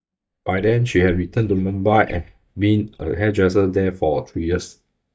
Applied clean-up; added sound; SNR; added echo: neural mask model DeepFilterNet 3.